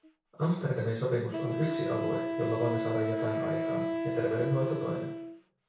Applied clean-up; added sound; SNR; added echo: none; Wind instrument, woodwind instrument; 2 dB; reverberation time 0.6 s.